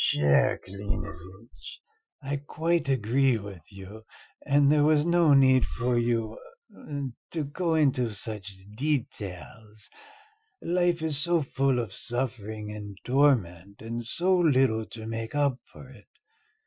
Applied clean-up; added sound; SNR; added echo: classical method Wiener filter.